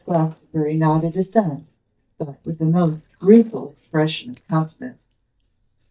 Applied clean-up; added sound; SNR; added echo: neural mask model DeepFilterNet 3.